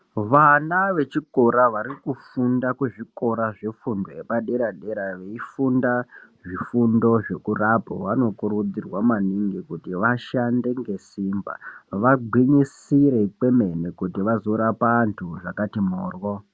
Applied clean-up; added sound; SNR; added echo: none; none; none; none.